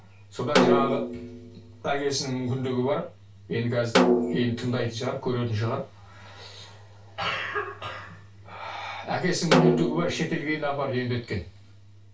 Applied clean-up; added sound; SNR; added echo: none; Snare drum; -1 dB; reverberation time 0.3 s.